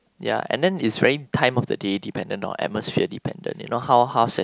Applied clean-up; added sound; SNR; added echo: none; none; none; none.